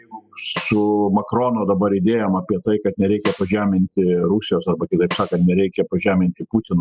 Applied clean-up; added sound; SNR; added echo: classical method spectral subtraction.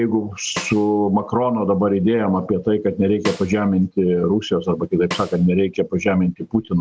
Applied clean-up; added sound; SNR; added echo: none; Snare drum; 17 dB; none.